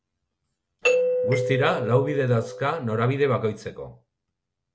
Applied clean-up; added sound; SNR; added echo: none; Doorbell; 0 dB; none.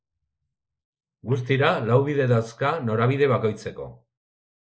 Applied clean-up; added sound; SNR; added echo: neural mask model Resemble Enhance denoiser.